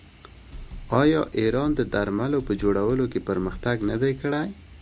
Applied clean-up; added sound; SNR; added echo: none; Drum kit; 15 dB; none.